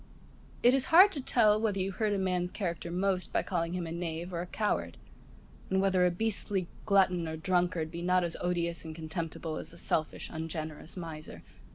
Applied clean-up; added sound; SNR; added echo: none; Church bell; 18 dB; none.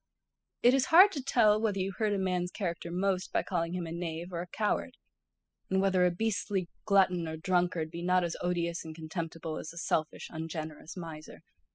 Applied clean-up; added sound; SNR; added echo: classical method spectral subtraction.